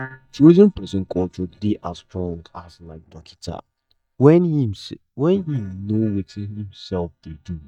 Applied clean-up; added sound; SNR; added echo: neural mask model DeepFilterNet 3.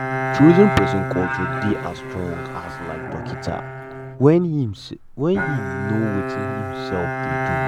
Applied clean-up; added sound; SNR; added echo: none; Bowed string instrument; 4 dB; none.